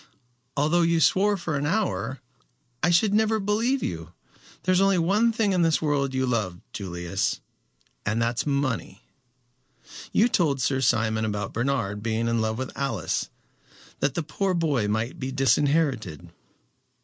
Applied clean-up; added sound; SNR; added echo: neural mask model Resemble Enhance denoiser.